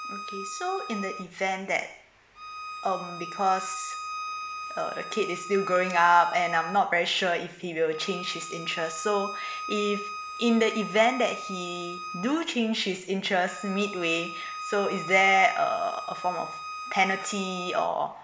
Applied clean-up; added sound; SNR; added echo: none; Bowed string instrument; 10 dB; none.